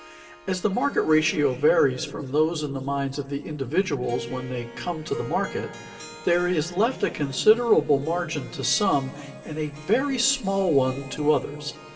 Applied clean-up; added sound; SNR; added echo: none; Harp; 18 dB; reverberation time 2.9 s.